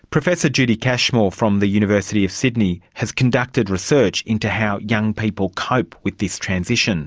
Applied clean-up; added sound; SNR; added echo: none; none; none; none.